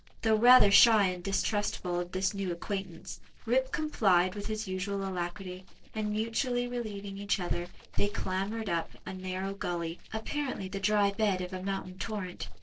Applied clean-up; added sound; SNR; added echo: neural separator model SepFormer DNS4.